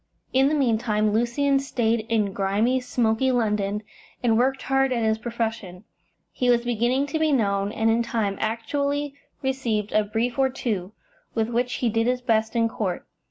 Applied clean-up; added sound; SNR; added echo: none; none; none; none.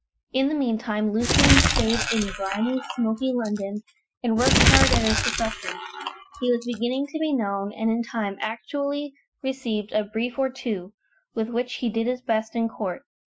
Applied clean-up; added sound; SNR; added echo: classical method Wiener filter.